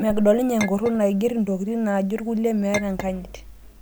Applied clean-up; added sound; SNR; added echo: none; Chink, clink; 13 dB; none.